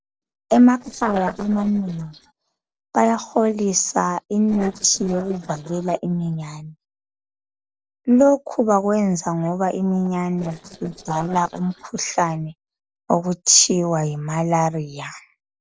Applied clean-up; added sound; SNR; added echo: neural separator model SepFormer DNS4.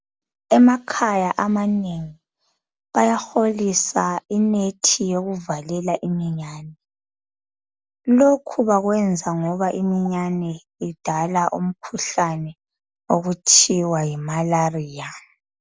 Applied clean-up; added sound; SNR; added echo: none; none; none; none.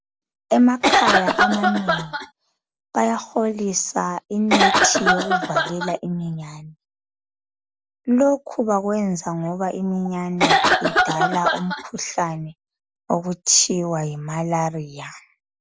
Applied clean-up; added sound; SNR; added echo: none; Cough; -4 dB; none.